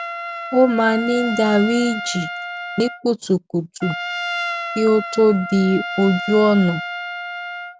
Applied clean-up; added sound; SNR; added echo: none; Trumpet; 8 dB; none.